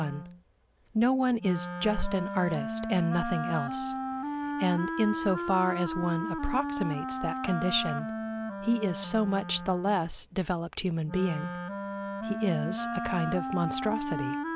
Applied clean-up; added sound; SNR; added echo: none; Wind instrument, woodwind instrument; 5 dB; none.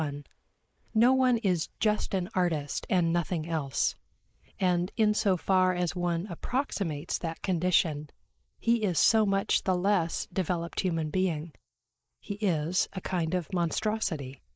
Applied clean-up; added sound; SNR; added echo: neural mask model Resemble Enhance denoiser.